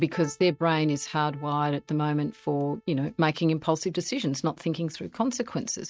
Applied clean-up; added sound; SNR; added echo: neural mask model RNNoise.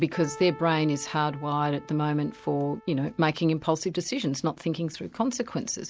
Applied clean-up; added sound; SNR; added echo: none; Keyboard (musical); 19 dB; none.